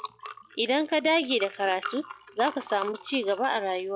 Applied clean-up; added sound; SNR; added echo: classical method log-MMSE.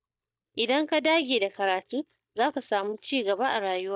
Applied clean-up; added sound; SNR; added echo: neural mask model DeepFilterNet 3.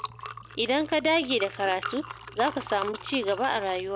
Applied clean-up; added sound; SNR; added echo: none; Liquid; 12 dB; none.